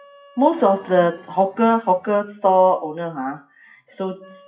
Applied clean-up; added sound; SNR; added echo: classical method WPE with log-MMSE.